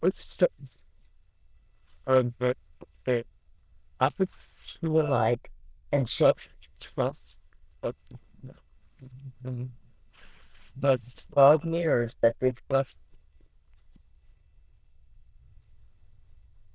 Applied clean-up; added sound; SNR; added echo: neural diffusion model UNIVERSE++.